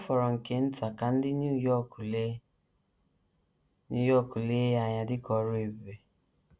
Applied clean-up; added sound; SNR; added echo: none; none; none; none.